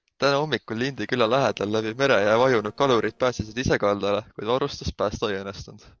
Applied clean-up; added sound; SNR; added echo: neural separator model SepFormer DNS4.